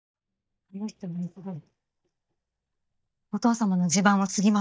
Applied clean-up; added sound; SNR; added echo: neural mask model DeepFilterNet 3.